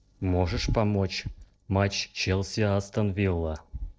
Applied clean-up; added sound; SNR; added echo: neural separator model SepFormer DNS4.